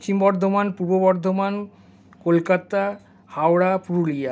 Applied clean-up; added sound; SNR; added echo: none; none; none; none.